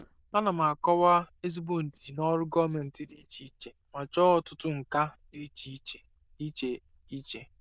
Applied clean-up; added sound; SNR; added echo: neural diffusion model UNIVERSE++.